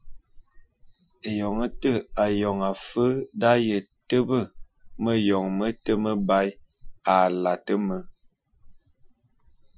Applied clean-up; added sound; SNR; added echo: classical method Wiener filter.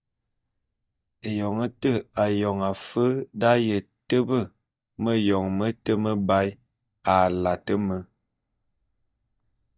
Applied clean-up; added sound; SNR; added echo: neural mask model DeepFilterNet 3.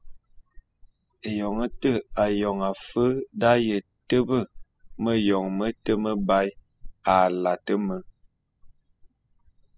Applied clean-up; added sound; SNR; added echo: classical method spectral subtraction.